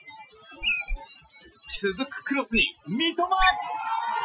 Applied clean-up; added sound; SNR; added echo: classical method Wiener filter.